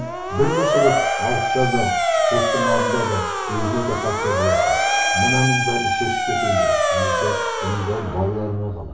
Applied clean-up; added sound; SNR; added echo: none; Motor vehicle (road) / Siren; -3 dB; reverberation time 0.4 s.